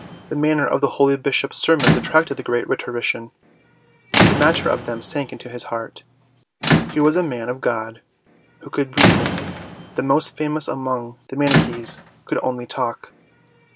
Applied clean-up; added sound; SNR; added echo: none; Squeak / Rattle / Slam; 2 dB; none.